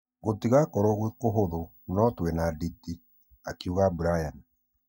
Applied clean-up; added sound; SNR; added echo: neural mask model DeepFilterNet 3.